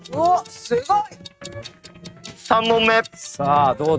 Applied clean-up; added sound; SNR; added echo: neural mask model RNNoise.